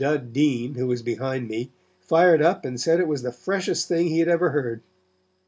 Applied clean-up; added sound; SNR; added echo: none; none; none; none.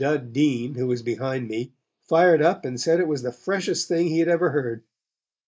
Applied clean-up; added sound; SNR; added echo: neural mask model Resemble Enhance denoiser.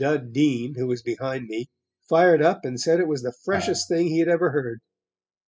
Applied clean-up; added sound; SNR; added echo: classical method spectral subtraction.